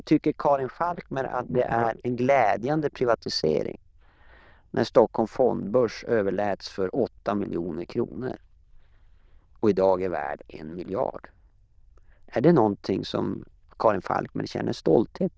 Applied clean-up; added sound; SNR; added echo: neural diffusion model UNIVERSE++.